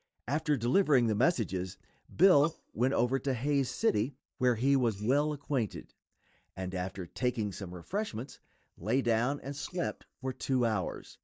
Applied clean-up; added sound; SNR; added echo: neural mask model DeepFilterNet 3.